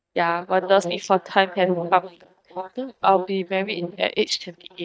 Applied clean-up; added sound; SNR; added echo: neural mask model DeepFilterNet 3.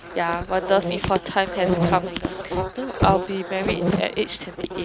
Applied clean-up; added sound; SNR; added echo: none; Insect; 1 dB; none.